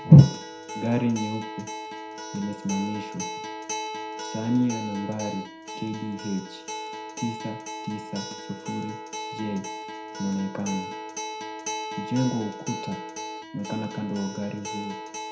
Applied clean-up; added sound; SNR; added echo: none; Acoustic guitar; 9 dB; reverberation time 0.5 s.